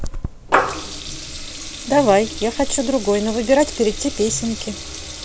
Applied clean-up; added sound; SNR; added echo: none; Water tap, faucet / Liquid; 6 dB; none.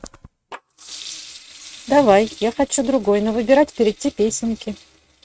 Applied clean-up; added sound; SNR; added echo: neural mask model RNNoise.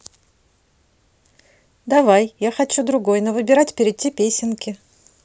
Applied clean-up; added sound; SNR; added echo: none; none; none; none.